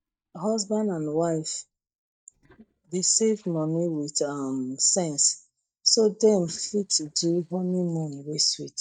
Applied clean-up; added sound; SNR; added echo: neural mask model DeepFilterNet 3.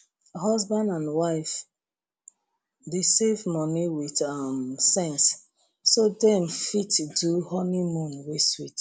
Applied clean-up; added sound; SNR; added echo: none; none; none; none.